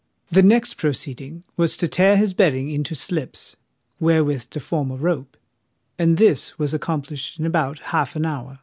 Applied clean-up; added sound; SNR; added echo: none; none; none; none.